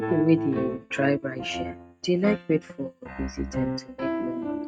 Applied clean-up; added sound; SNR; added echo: neural mask model RNNoise.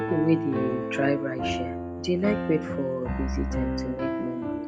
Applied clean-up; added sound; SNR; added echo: none; Piano; 1 dB; none.